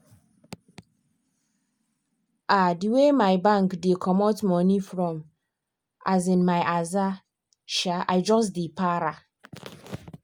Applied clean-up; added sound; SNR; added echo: none; none; none; none.